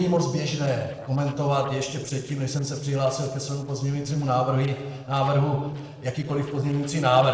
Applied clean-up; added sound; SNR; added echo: neural separator model SepFormer DNS4.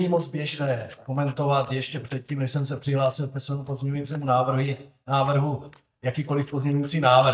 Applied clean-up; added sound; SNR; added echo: neural mask model DeepFilterNet 3.